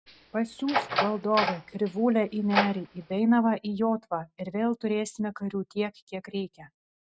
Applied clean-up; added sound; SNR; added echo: none; Door; 4 dB; none.